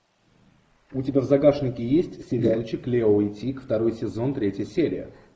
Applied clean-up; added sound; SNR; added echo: neural mask model Resemble Enhance denoiser.